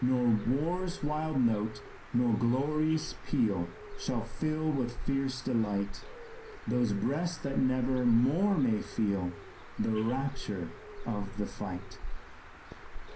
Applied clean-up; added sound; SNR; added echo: none; Bird; 10 dB; reverberation time 0.3 s.